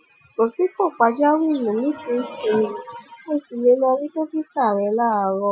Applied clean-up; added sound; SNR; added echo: classical method Wiener filter.